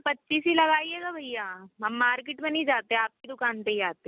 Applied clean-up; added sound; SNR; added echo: none; none; none; none.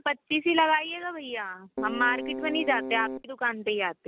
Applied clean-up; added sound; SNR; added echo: none; Keyboard (musical); 6 dB; none.